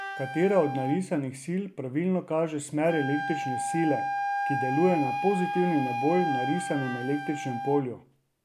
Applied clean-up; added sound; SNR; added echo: none; Wind instrument, woodwind instrument; 5 dB; none.